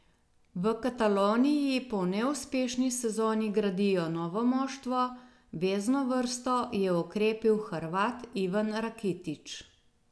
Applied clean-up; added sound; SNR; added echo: none; none; none; none.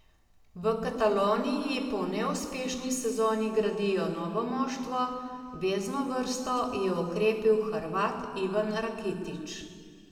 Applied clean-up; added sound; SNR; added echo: none; none; none; reverberation time 2.1 s.